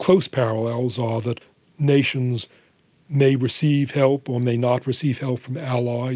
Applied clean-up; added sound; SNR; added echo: none; none; none; none.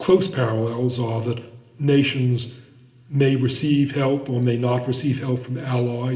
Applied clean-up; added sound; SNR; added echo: none; none; none; reverberation time 1.2 s.